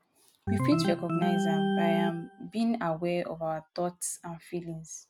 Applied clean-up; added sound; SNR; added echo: none; Organ; -2 dB; none.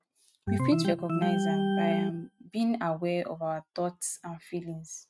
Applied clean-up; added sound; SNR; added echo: neural mask model RNNoise.